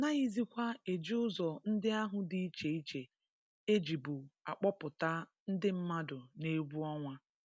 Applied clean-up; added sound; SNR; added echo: none; none; none; none.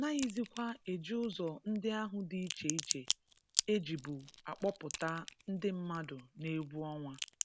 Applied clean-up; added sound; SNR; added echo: none; Crack; 1 dB; none.